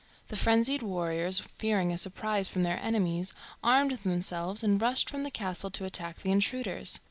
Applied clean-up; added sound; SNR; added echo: none; none; none; none.